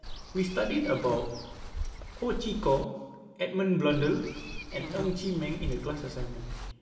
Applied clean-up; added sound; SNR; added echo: none; Walk, footsteps / Insect; 7 dB; reverberation time 1.3 s.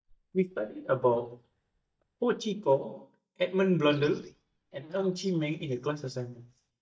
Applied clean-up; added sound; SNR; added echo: neural mask model DeepFilterNet 3.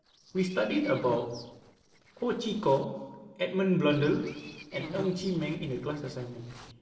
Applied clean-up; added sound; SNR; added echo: neural separator model SepFormer DNS4.